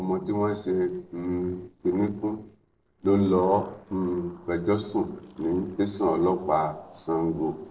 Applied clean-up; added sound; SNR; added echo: neural separator model SepFormer DNS4.